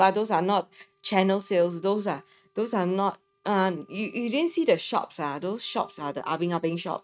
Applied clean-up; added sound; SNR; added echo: neural mask model RNNoise.